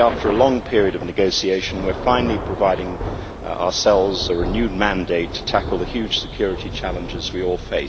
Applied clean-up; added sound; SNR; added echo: none; Thunder / Rain; 8 dB; none.